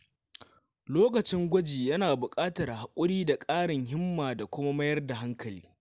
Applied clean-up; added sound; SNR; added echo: none; none; none; none.